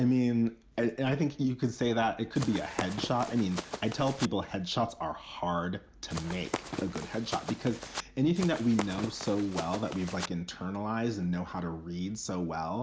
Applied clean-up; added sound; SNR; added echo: none; Run; 8 dB; none.